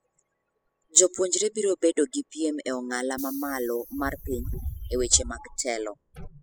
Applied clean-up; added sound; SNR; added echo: classical method spectral subtraction.